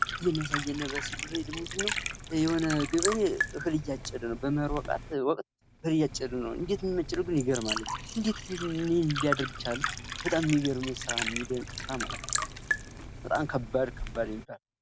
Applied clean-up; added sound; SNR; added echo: none; Liquid; 5 dB; none.